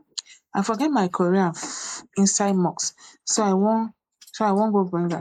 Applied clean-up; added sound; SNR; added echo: neural mask model Resemble Enhance denoiser.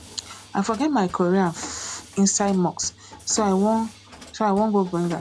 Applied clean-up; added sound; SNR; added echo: none; Mechanisms; 19 dB; none.